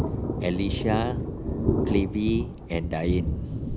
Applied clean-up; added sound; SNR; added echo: none; Thunder; -1 dB; none.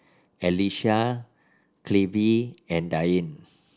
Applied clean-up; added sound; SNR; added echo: none; none; none; none.